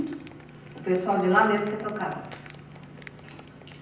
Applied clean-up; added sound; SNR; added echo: none; Clapping; 19 dB; reverberation time 0.9 s.